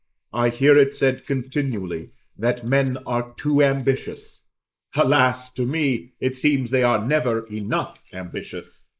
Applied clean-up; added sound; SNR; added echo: neural mask model Resemble Enhance denoiser.